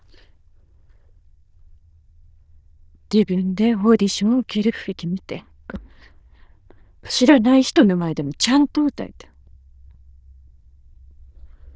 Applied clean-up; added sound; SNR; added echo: neural diffusion model UNIVERSE++.